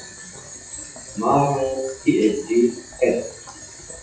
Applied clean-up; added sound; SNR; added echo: classical method WPE with log-MMSE.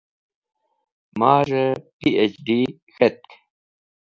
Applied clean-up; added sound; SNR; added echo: none; none; none; none.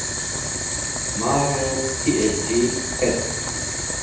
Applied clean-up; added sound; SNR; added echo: none; Boiling; 0 dB; reverberation time 0.8 s.